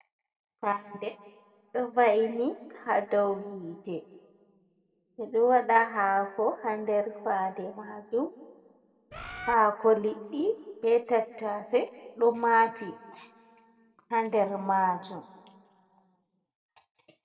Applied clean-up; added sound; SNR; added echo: none; Bird; 9 dB; reverberation time 1.6 s.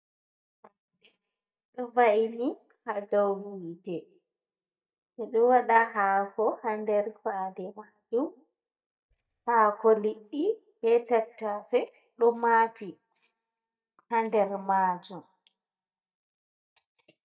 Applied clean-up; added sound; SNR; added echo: neural mask model DeepFilterNet 3.